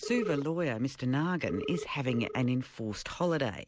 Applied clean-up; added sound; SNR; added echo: none; none; none; none.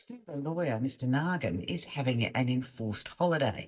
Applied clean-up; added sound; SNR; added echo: neural mask model DeepFilterNet 3.